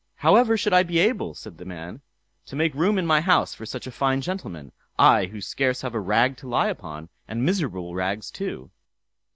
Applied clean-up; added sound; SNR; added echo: none; none; none; none.